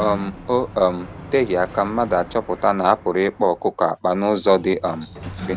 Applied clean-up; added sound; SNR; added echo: none; Sliding door; 15 dB; none.